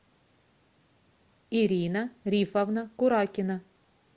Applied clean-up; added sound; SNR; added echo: none; none; none; none.